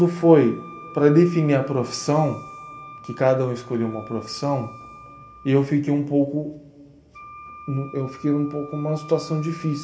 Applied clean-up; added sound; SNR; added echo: none; Wind instrument, woodwind instrument; 19 dB; reverberation time 2.8 s.